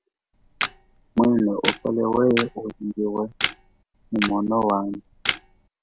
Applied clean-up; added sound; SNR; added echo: none; Camera; 8 dB; none.